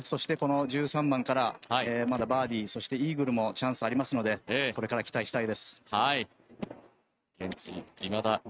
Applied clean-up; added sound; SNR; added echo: neural mask model RNNoise.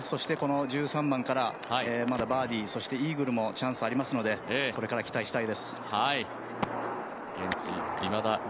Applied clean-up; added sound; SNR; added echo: none; Crack; 17 dB; none.